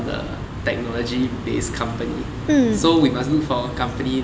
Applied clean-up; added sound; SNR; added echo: none; none; none; none.